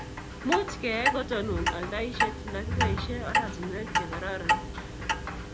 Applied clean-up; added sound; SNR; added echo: none; Clock; -4 dB; none.